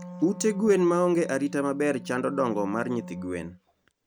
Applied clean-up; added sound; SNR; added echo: none; Wind instrument, woodwind instrument; 14 dB; none.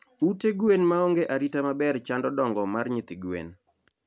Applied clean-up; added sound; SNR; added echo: none; none; none; none.